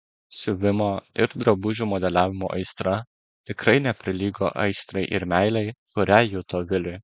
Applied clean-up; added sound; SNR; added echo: none; none; none; none.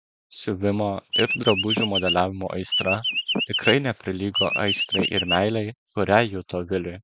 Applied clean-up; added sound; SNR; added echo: none; Chirp, tweet; 1 dB; none.